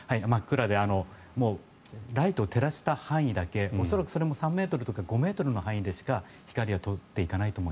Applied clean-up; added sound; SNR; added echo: none; none; none; none.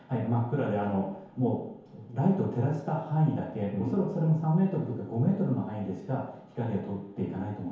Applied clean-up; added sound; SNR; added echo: none; none; none; reverberation time 1.0 s.